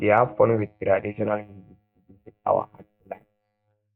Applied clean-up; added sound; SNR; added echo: neural mask model DeepFilterNet 3.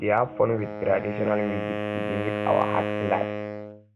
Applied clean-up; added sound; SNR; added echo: none; Wind instrument, woodwind instrument; 4 dB; none.